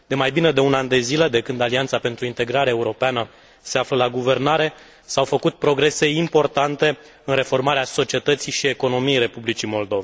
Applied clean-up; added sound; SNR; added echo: none; none; none; none.